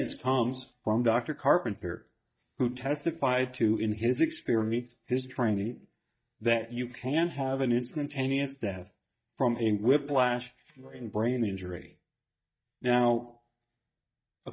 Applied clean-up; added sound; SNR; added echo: neural mask model DeepFilterNet 3.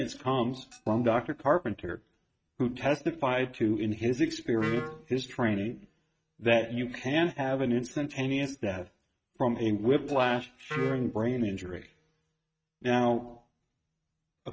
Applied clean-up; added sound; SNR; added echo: neural mask model RNNoise.